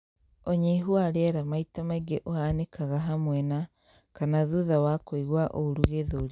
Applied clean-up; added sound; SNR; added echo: none; none; none; none.